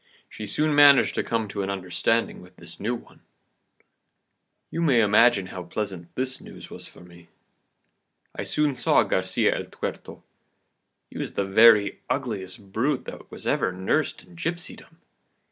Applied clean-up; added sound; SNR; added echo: none; none; none; none.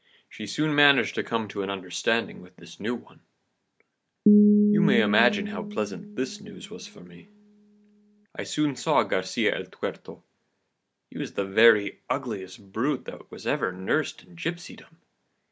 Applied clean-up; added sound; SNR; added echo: none; Piano; -3 dB; none.